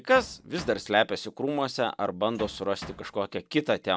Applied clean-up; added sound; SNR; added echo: none; Bass drum; 16 dB; none.